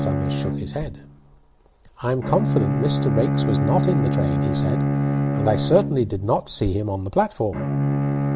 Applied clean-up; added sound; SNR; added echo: none; Bowed string instrument; -1 dB; none.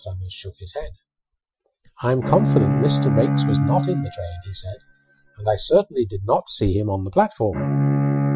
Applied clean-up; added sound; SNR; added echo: classical method Wiener filter.